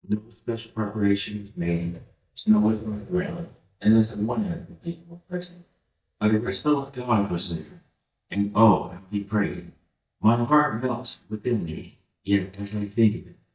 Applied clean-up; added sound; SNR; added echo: neural mask model DeepFilterNet 3.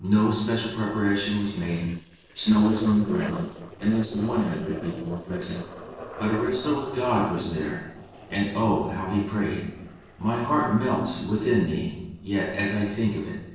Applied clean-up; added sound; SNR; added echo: neural separator model SepFormer DNS4.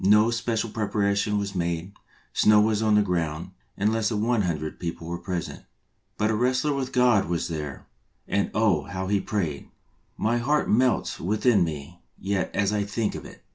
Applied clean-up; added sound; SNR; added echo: none; none; none; none.